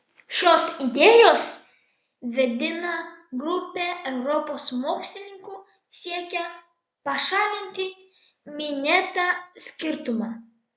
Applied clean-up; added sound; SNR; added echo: none; none; none; none.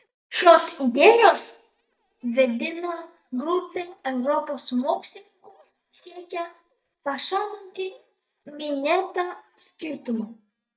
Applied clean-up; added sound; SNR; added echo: neural mask model DeepFilterNet 3.